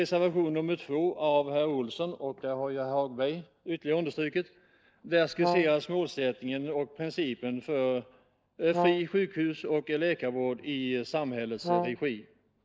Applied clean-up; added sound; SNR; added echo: neural mask model DeepFilterNet 3.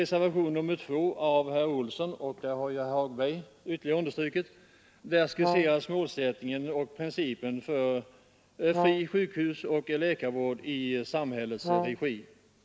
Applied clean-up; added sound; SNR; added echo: none; Brass instrument; 2 dB; none.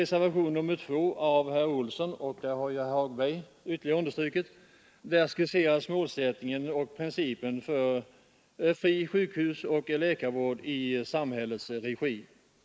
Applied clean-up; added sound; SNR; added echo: neural mask model Resemble Enhance denoiser.